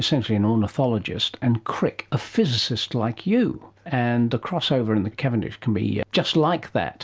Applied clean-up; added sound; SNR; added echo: none; none; none; none.